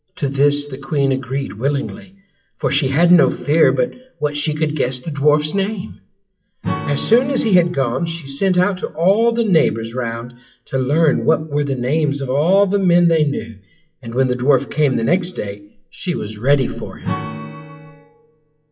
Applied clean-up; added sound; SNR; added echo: classical method WPE with log-MMSE.